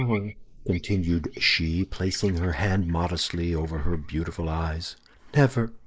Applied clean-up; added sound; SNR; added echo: neural mask model Resemble Enhance denoiser.